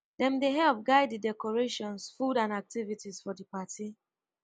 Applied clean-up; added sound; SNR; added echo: none; none; none; none.